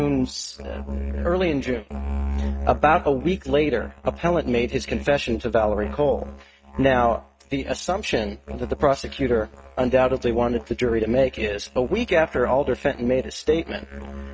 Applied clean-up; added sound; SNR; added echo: neural mask model RNNoise.